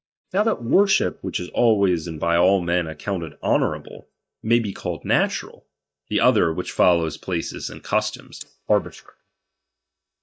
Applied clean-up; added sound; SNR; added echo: neural mask model DeepFilterNet 3.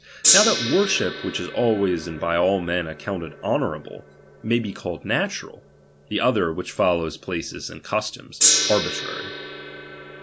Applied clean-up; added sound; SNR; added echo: none; Gong; 3 dB; none.